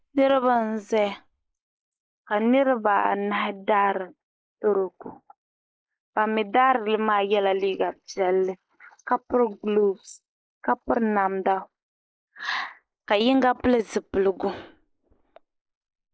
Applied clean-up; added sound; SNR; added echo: neural mask model Resemble Enhance denoiser.